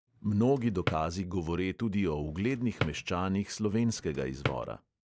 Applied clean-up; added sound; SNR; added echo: none; Drawer open or close; 10 dB; none.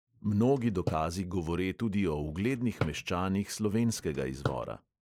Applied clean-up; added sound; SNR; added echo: neural mask model Resemble Enhance denoiser.